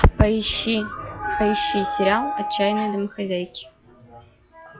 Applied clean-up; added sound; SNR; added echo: classical method log-MMSE.